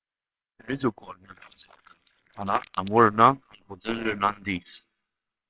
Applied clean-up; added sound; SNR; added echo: neural separator model SepFormer WHAMR!.